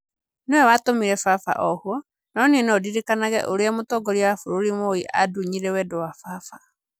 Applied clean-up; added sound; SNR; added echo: none; none; none; none.